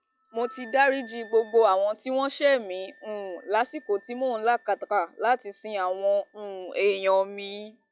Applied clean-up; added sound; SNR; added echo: classical method log-MMSE.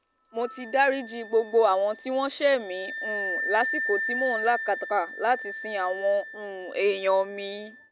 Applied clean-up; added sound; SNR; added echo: none; Wind instrument, woodwind instrument; 8 dB; none.